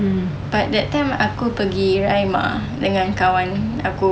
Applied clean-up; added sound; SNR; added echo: none; none; none; none.